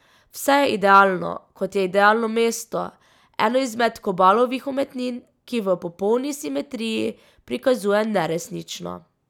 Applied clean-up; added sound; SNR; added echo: none; none; none; none.